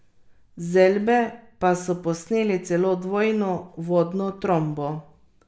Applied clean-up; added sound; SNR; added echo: none; none; none; none.